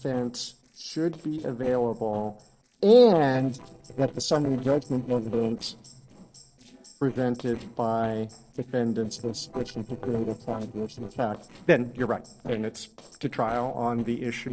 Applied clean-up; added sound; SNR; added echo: neural separator model SepFormer DNS4.